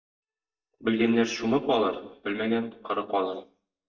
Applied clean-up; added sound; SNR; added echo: neural mask model DeepFilterNet 3.